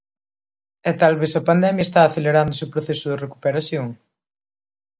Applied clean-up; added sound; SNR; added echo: none; none; none; none.